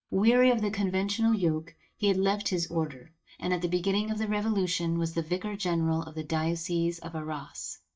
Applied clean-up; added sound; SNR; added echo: neural mask model DeepFilterNet 3.